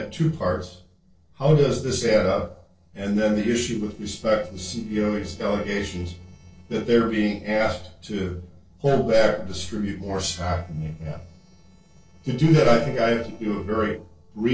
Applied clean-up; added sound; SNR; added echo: neural separator model SepFormer DNS4.